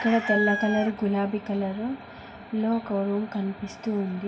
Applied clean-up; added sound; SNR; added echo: none; Chicken, rooster; 9 dB; reverberation time 2.0 s.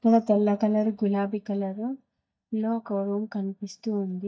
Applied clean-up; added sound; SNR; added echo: neural mask model DeepFilterNet 3.